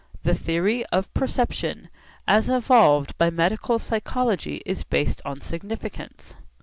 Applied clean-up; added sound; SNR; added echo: none; none; none; none.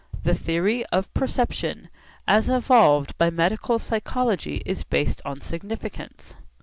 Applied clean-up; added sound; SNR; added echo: none; Bass drum; 17 dB; none.